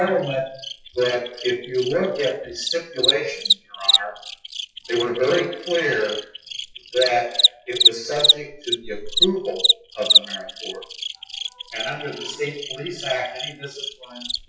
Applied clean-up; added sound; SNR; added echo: classical method WPE with log-MMSE.